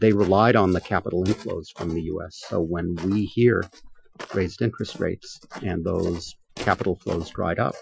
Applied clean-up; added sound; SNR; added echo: classical method Wiener filter.